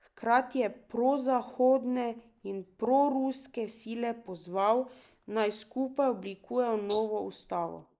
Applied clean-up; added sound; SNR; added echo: neural mask model Resemble Enhance denoiser.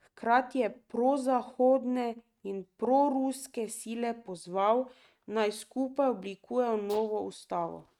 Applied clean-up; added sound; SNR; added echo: neural mask model RNNoise.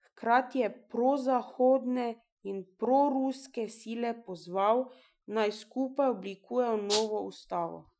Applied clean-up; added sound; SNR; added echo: classical method Wiener filter.